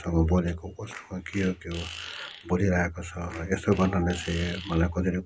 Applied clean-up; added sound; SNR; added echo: none; Fart; 17 dB; none.